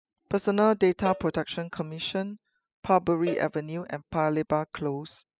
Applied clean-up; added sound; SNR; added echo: classical method spectral subtraction.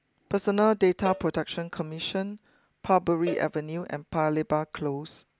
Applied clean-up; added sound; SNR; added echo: none; Cowbell; 16 dB; none.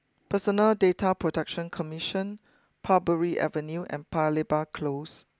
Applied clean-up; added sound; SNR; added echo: none; none; none; none.